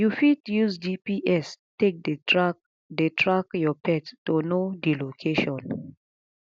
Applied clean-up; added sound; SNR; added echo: none; none; none; none.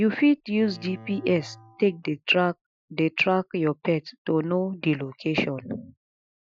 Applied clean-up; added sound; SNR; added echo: classical method Wiener filter.